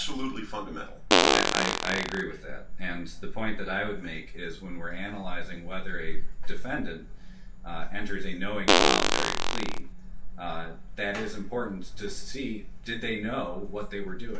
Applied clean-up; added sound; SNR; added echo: none; Fart; -4 dB; reverberation time 0.2 s.